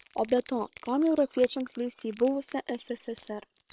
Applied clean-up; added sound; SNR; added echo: neural separator model SepFormer WHAM!.